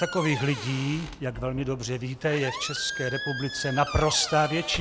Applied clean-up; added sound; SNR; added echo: none; Squeak; 10 dB; none.